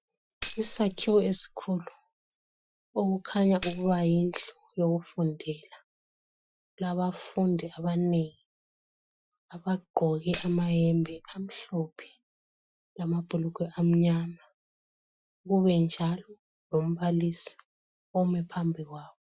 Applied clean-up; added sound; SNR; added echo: classical method Wiener filter.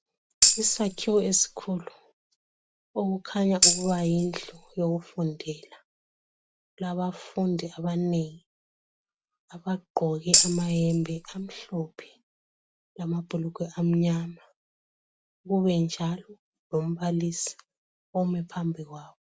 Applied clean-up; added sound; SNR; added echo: none; Tambourine; -3 dB; none.